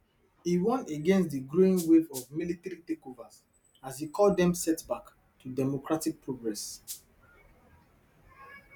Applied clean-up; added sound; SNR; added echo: none; Rattle (instrument); 15 dB; none.